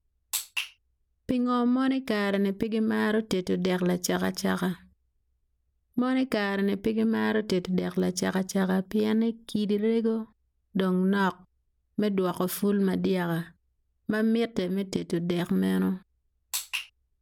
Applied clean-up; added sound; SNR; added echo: none; none; none; none.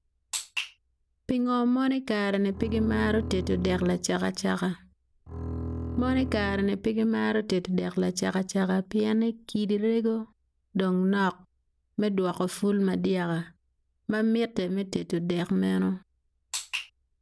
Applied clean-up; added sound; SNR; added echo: none; Bowed string instrument; 8 dB; none.